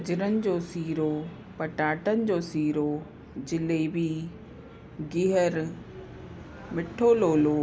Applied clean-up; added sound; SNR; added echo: none; none; none; none.